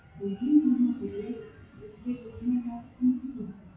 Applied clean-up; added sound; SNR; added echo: classical method WPE with log-MMSE.